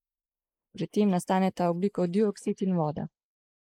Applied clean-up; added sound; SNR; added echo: neural mask model Resemble Enhance denoiser.